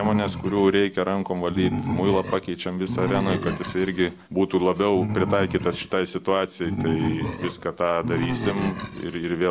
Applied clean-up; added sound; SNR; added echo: none; Animal; 6 dB; none.